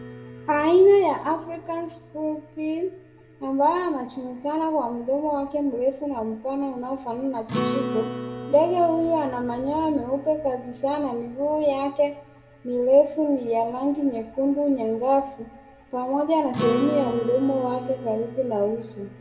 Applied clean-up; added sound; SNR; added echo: none; Acoustic guitar; 12 dB; reverberation time 1.3 s.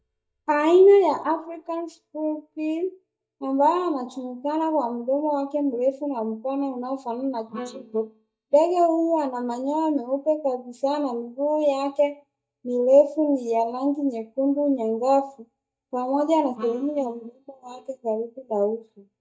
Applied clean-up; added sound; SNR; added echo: neural mask model DeepFilterNet 3.